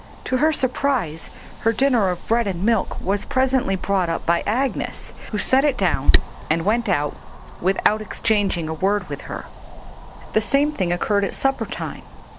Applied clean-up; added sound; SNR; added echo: none; Wind; 5 dB; none.